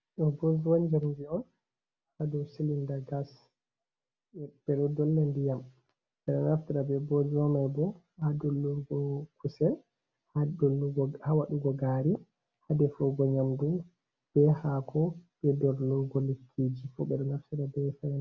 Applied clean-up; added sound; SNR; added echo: none; none; none; none.